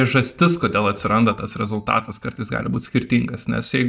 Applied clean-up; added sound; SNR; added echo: neural mask model DeepFilterNet 3.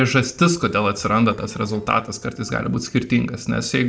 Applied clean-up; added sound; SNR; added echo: neural separator model SepFormer DNS4.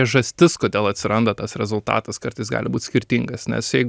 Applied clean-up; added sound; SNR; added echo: none; none; none; none.